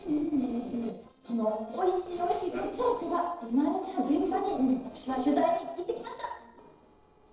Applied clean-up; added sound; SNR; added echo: neural separator model SepFormer DNS4.